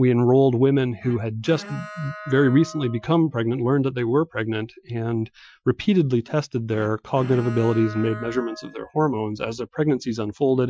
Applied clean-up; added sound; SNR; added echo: classical method Wiener filter.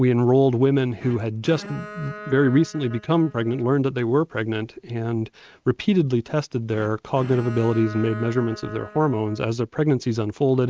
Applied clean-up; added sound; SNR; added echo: neural mask model RNNoise.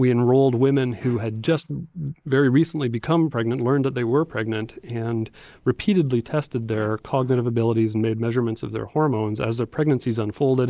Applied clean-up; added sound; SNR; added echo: neural mask model Resemble Enhance denoiser.